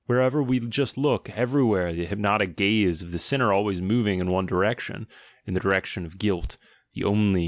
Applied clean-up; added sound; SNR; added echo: none; none; none; none.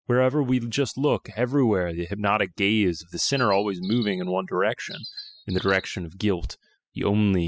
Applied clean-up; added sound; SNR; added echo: classical method spectral subtraction.